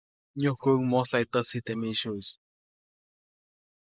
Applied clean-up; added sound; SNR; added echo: neural mask model Resemble Enhance denoiser.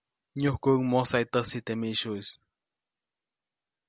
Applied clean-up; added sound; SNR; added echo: none; none; none; none.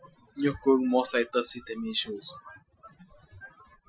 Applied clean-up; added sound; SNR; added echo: classical method Wiener filter.